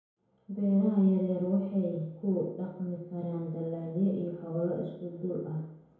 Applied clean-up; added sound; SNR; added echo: none; none; none; reverberation time 0.9 s.